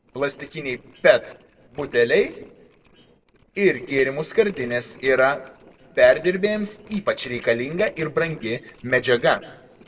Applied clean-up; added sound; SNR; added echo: neural separator model SepFormer DNS4.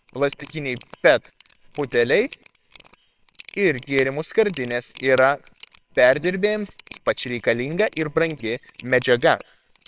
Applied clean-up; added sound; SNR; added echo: neural separator model SepFormer WHAMR!.